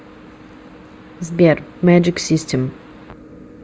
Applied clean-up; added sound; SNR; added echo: none; none; none; none.